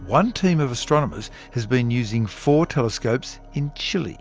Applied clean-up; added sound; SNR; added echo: none; none; none; none.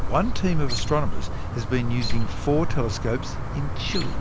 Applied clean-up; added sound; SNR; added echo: none; Chirp, tweet; -3 dB; none.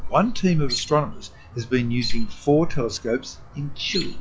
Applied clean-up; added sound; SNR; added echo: classical method log-MMSE.